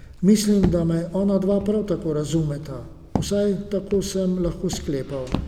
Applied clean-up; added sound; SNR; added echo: none; Walk, footsteps; 10 dB; none.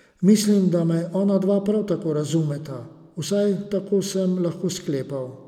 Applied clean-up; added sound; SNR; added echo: none; none; none; none.